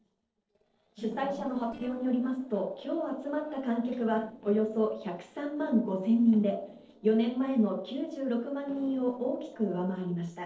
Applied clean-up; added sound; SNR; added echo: neural separator model SepFormer DNS4.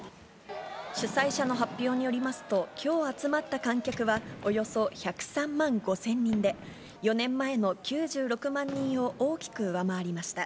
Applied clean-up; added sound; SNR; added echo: none; none; none; none.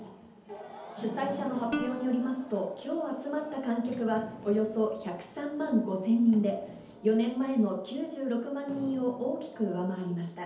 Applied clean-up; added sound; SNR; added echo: none; Plucked string instrument; 11 dB; reverberation time 2.2 s.